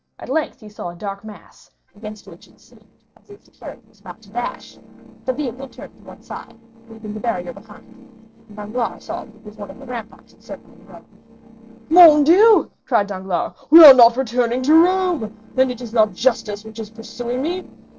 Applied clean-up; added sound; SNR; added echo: neural separator model SepFormer DNS4.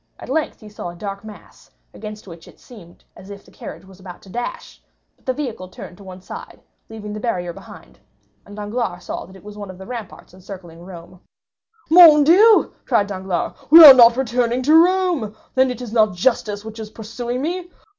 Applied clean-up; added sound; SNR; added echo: none; none; none; none.